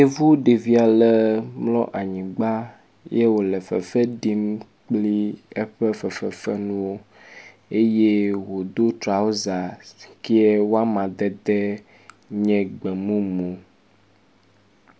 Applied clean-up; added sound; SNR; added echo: none; none; none; none.